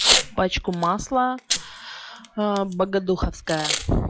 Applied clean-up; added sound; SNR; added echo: classical method log-MMSE.